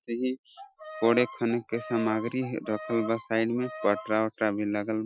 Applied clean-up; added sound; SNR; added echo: classical method Wiener filter.